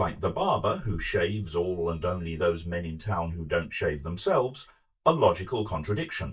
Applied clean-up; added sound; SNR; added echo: neural mask model DeepFilterNet 3.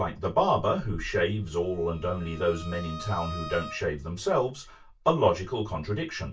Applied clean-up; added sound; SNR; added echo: none; Bowed string instrument; 15 dB; reverberation time 0.2 s.